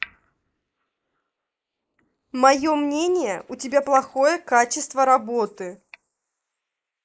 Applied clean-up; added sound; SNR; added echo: neural mask model Resemble Enhance denoiser.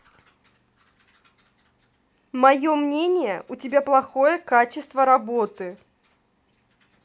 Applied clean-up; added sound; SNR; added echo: none; none; none; none.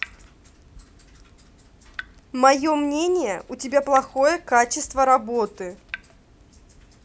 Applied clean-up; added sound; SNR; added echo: none; Drip / Water tap, faucet; 20 dB; none.